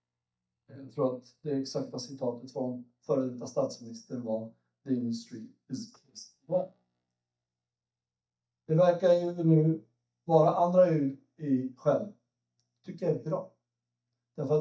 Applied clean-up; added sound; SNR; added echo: neural mask model DeepFilterNet 3.